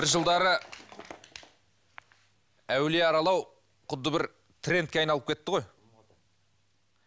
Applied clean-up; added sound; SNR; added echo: none; none; none; none.